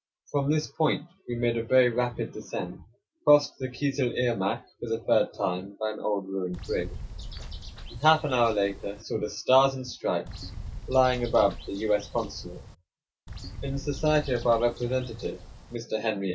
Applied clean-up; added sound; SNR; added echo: none; Bird; 12 dB; none.